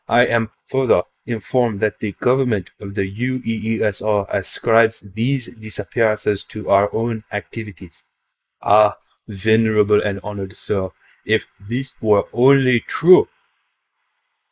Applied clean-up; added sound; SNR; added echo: neural mask model Resemble Enhance denoiser.